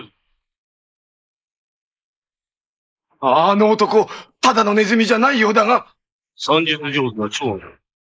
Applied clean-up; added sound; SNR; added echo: neural mask model Resemble Enhance denoiser.